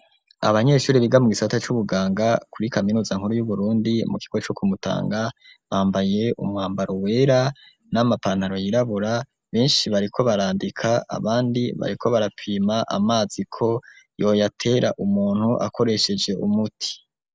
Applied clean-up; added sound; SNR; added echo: none; none; none; none.